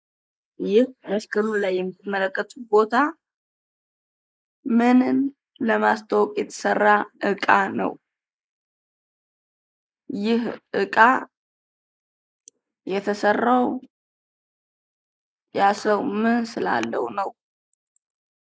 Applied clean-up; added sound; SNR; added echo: neural mask model Resemble Enhance denoiser.